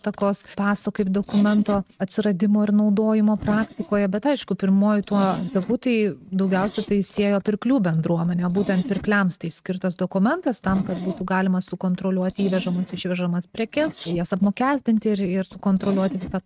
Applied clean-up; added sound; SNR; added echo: neural mask model RNNoise.